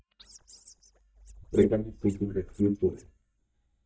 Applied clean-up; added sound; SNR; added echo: neural mask model DeepFilterNet 3.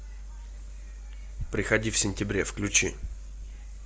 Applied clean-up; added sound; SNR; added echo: none; none; none; none.